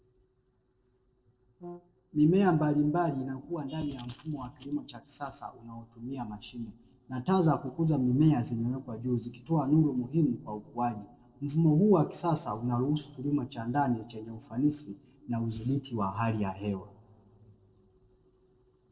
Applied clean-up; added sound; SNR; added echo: neural separator model SepFormer DNS4.